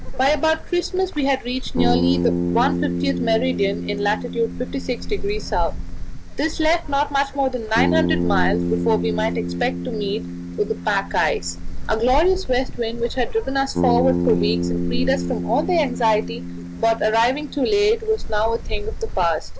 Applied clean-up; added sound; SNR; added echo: none; Wind + Bass guitar; 2 dB; none.